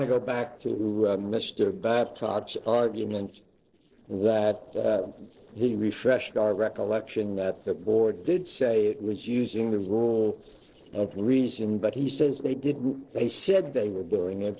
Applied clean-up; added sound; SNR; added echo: neural separator model SepFormer DNS4.